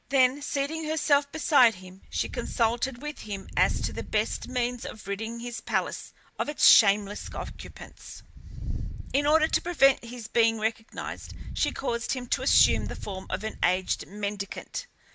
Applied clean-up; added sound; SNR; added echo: none; Wind; 7 dB; none.